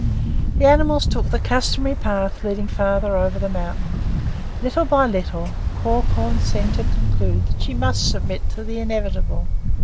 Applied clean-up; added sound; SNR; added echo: none; Ocean; -4 dB; none.